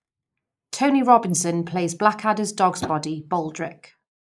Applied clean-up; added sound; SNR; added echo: neural mask model Resemble Enhance denoiser.